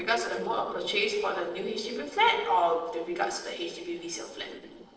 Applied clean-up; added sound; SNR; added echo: neural separator model SepFormer DNS4.